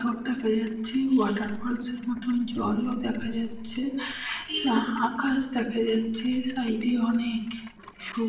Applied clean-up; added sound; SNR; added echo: neural separator model SepFormer DNS4.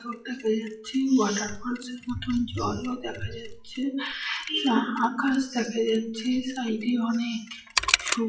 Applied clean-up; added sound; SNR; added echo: classical method WPE with log-MMSE.